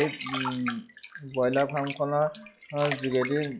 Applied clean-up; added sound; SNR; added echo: classical method log-MMSE.